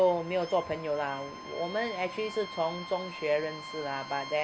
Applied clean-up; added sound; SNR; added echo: none; Bowed string instrument; 12 dB; none.